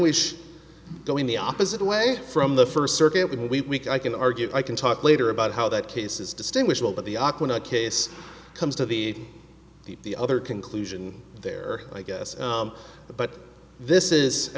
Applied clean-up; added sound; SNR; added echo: none; none; none; none.